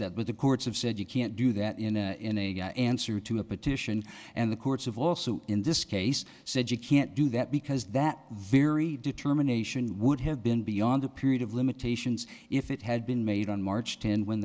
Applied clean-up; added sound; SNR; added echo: none; none; none; none.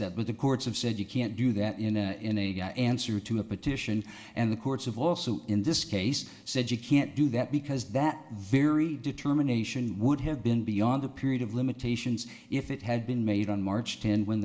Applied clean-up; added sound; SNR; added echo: none; none; none; reverberation time 0.7 s.